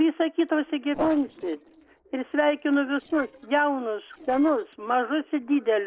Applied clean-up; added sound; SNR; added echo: neural separator model SepFormer DNS4.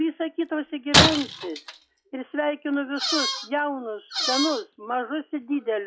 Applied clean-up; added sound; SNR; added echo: classical method log-MMSE.